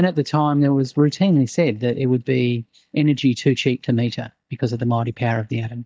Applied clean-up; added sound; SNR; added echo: neural mask model DeepFilterNet 3.